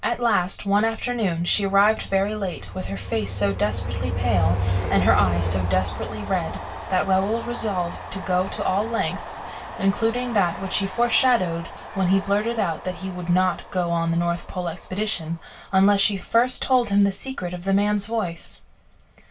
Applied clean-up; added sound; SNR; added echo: none; Train; 8 dB; reverberation time 0.2 s.